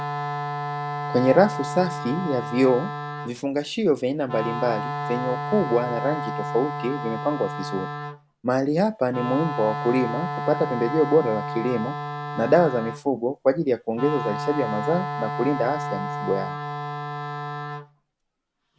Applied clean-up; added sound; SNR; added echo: none; Wind instrument, woodwind instrument; 6 dB; none.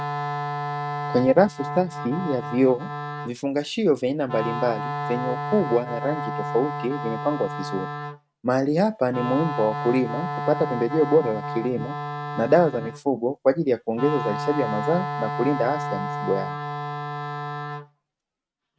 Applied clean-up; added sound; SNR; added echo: neural mask model RNNoise.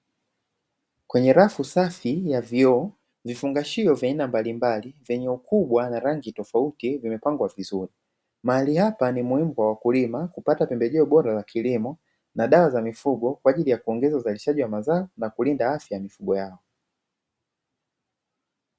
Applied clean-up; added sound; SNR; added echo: none; none; none; none.